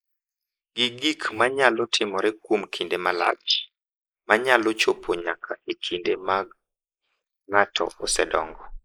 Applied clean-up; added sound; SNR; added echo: neural mask model Resemble Enhance denoiser.